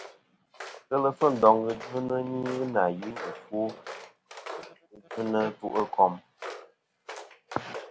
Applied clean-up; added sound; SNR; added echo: none; Walk, footsteps; 14 dB; none.